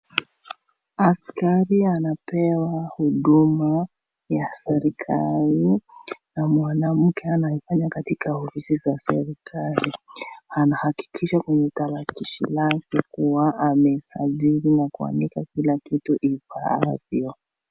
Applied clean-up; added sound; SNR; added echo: none; none; none; none.